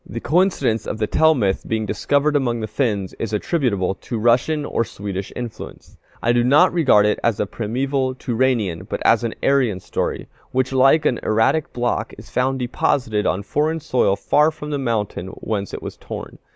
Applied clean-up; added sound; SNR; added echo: none; none; none; none.